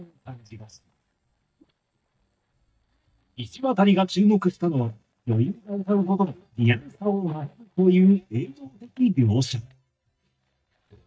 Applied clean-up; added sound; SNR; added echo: neural mask model DeepFilterNet 3.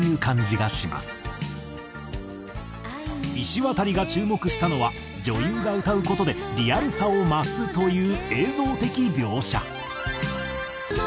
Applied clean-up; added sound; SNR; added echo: none; none; none; none.